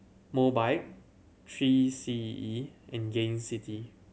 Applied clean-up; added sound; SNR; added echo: none; none; none; none.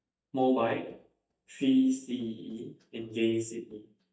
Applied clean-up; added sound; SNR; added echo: neural mask model DeepFilterNet 3.